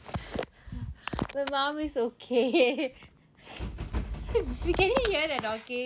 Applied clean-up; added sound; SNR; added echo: none; none; none; none.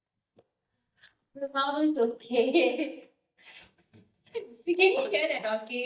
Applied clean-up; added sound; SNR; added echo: neural mask model DeepFilterNet 3.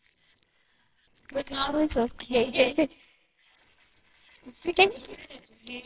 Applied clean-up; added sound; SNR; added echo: neural separator model SepFormer WHAMR!.